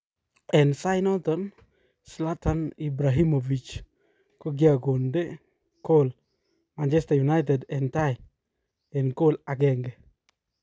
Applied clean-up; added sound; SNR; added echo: none; none; none; none.